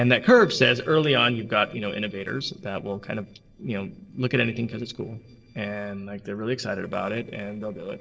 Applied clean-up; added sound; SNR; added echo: neural separator model SepFormer DNS4.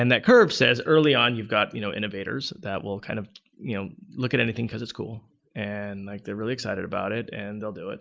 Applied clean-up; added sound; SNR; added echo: none; none; none; none.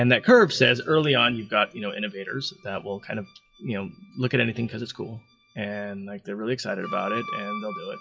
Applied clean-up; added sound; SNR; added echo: classical method WPE with log-MMSE.